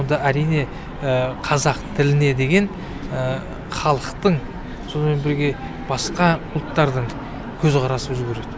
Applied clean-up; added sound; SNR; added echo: none; none; none; none.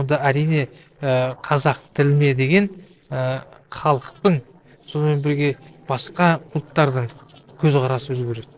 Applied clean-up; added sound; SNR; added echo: neural separator model SepFormer DNS4.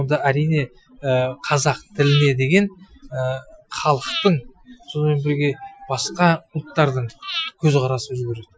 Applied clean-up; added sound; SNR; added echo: classical method Wiener filter.